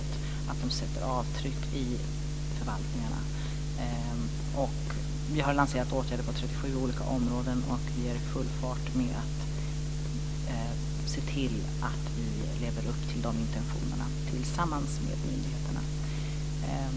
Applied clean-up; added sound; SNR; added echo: none; none; none; none.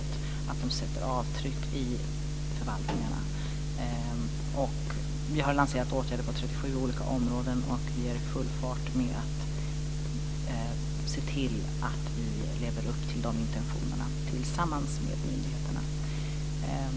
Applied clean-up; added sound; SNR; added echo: none; Snare drum; 13 dB; none.